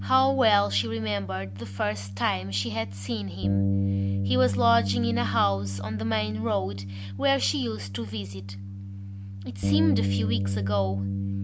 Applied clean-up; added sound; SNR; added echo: none; Bass guitar; 1 dB; none.